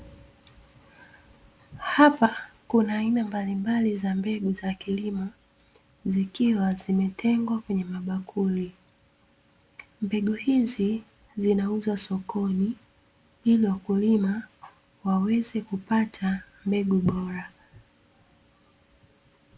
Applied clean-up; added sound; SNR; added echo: none; none; none; none.